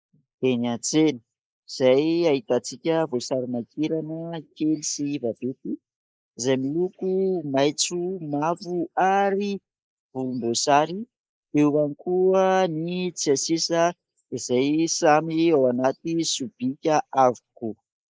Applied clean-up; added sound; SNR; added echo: neural mask model Resemble Enhance denoiser.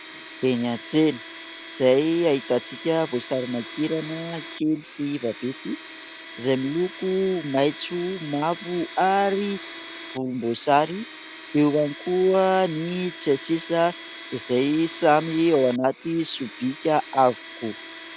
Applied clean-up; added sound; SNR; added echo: none; Domestic sounds, home sounds; 15 dB; none.